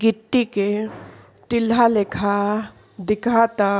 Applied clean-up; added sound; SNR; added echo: none; none; none; none.